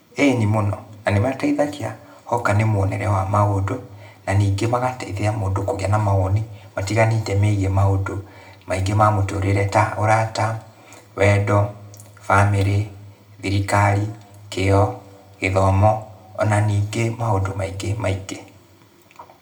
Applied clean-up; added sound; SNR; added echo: none; none; none; reverberation time 0.5 s.